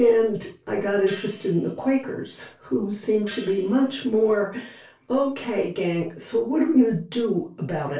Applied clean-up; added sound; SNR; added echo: neural separator model SepFormer DNS4.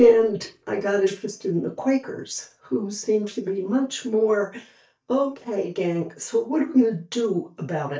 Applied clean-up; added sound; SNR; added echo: neural mask model DeepFilterNet 3.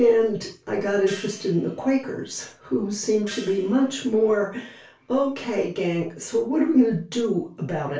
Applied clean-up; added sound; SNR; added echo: none; Gong; 19 dB; reverberation time 0.3 s.